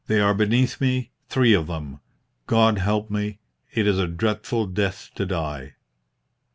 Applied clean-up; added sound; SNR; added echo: none; none; none; none.